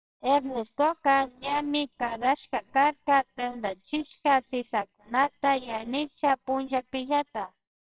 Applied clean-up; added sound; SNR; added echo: neural separator model SepFormer WHAMR!.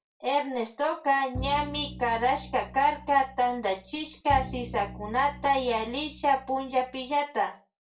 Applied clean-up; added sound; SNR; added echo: none; Bowed string instrument; 13 dB; reverberation time 0.2 s.